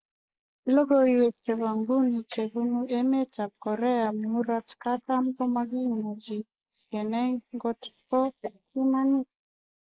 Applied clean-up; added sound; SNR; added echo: neural mask model Resemble Enhance denoiser.